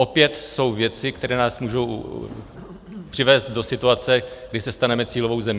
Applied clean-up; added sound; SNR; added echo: none; none; none; none.